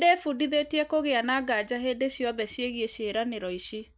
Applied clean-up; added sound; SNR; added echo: none; none; none; none.